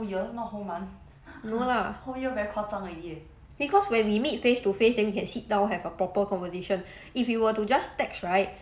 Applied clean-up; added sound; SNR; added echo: none; none; none; none.